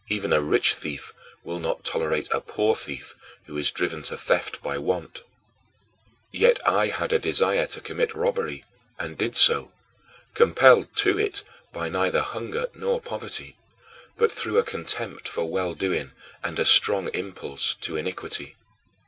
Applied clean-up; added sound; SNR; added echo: none; none; none; none.